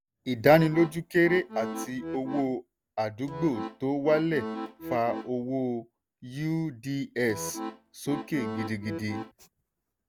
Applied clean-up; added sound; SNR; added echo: none; Accordion; 9 dB; none.